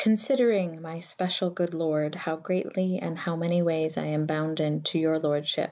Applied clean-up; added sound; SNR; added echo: none; none; none; none.